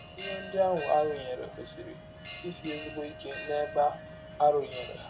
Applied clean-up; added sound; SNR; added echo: none; Bell; 11 dB; none.